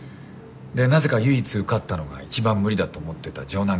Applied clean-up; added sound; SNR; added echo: none; none; none; none.